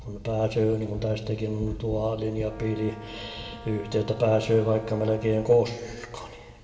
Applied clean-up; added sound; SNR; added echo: none; Brass instrument; 20 dB; reverberation time 1.5 s.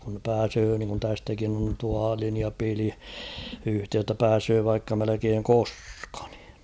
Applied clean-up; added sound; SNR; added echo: none; none; none; none.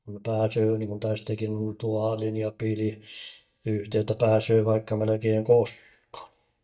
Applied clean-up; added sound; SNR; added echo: neural mask model DeepFilterNet 3.